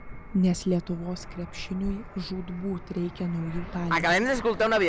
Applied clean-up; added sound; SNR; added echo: none; Fixed-wing aircraft, airplane; -1 dB; none.